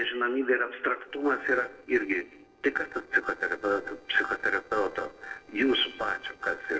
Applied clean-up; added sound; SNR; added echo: neural separator model SepFormer DNS4.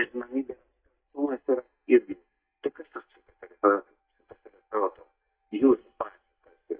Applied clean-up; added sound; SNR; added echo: neural mask model DeepFilterNet 3.